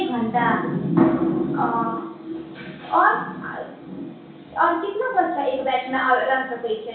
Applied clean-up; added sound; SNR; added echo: none; none; none; reverberation time 0.6 s.